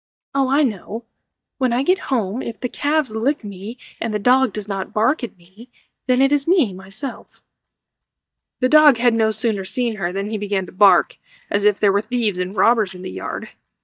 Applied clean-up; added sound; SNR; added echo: neural mask model DeepFilterNet 3.